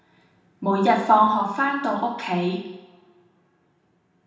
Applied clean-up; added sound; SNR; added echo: none; none; none; reverberation time 0.9 s.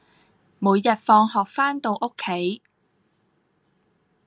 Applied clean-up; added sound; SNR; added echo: none; none; none; none.